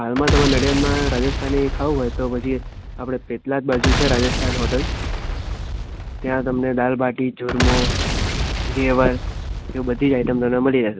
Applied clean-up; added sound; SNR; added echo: none; Boom; 2 dB; none.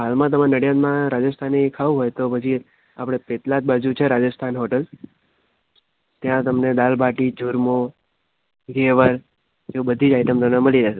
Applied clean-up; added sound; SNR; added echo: none; none; none; none.